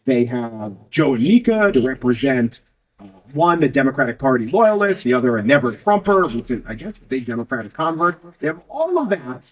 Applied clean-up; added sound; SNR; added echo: neural mask model DeepFilterNet 3.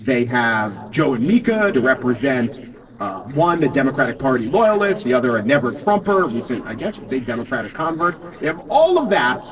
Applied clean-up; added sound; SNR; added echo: neural separator model SepFormer DNS4.